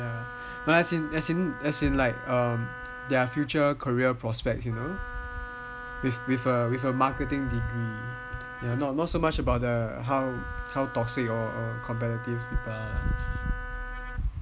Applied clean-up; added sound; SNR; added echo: none; Wind instrument, woodwind instrument; 12 dB; none.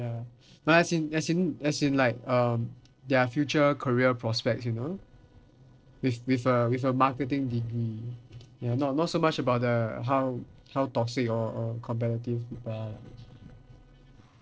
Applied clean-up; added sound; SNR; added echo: neural separator model SepFormer DNS4.